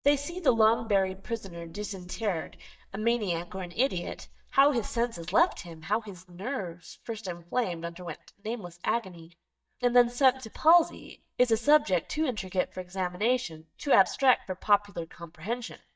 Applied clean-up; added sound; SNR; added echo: neural mask model DeepFilterNet 3.